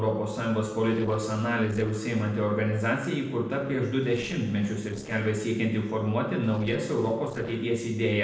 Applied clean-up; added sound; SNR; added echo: neural separator model SepFormer DNS4.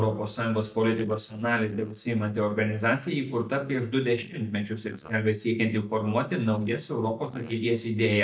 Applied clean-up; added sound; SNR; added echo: neural mask model DeepFilterNet 3.